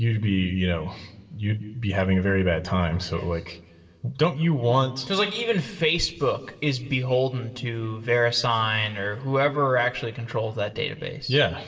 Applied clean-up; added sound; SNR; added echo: none; none; none; reverberation time 2.0 s.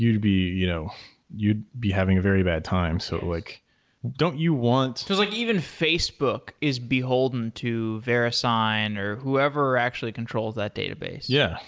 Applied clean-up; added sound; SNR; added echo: none; none; none; none.